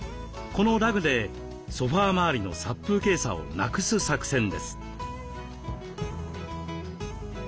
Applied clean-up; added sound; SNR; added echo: none; none; none; none.